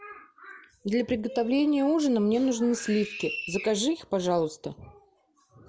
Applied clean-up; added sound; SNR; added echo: none; none; none; none.